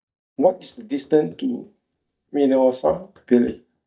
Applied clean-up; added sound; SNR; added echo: neural mask model DeepFilterNet 3.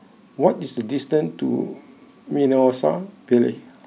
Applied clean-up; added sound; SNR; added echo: none; none; none; none.